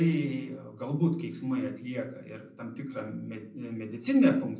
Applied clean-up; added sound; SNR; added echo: none; none; none; reverberation time 0.6 s.